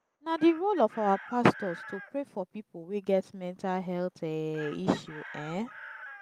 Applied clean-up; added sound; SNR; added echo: none; Chicken, rooster; 17 dB; none.